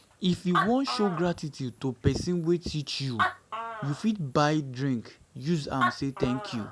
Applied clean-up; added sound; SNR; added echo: none; Animal; 7 dB; none.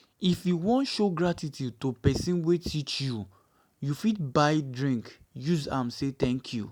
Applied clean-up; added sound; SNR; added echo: none; none; none; none.